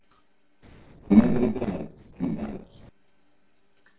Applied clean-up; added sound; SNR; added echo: neural separator model SepFormer DNS4.